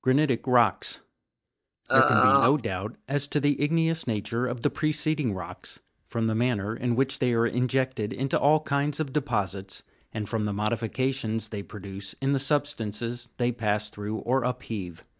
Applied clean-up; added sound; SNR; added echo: neural mask model DeepFilterNet 3.